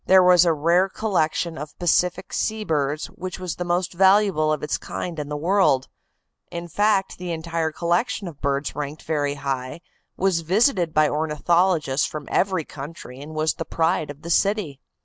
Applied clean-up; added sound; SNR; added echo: none; none; none; none.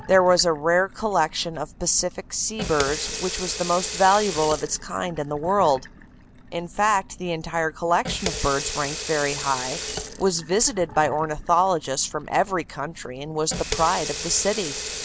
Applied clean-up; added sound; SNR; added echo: none; Sink (filling or washing) / Water tap, faucet; 10 dB; none.